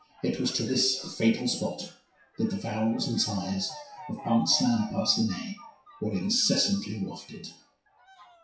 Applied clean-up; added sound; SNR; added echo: classical method WPE with log-MMSE.